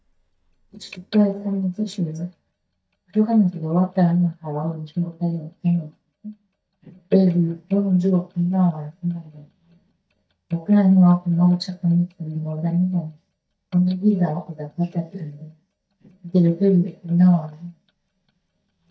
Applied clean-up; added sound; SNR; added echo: neural mask model DeepFilterNet 3.